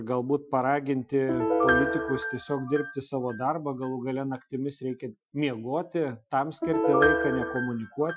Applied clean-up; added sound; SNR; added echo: classical method Wiener filter.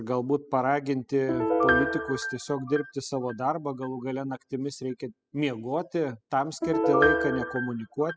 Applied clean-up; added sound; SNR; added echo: classical method spectral subtraction.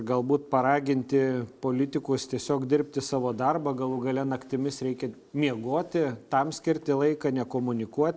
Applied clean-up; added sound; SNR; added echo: none; none; none; none.